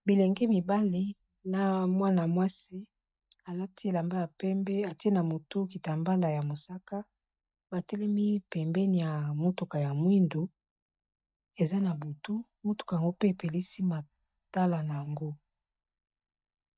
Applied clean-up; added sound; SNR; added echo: neural mask model DeepFilterNet 3.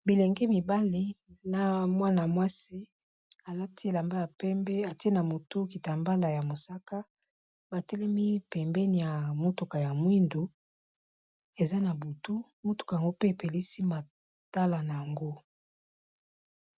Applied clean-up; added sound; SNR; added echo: none; none; none; none.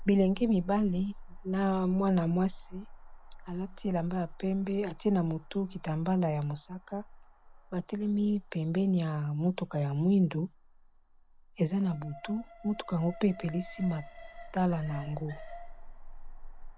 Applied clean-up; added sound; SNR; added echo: none; Alarm; 15 dB; none.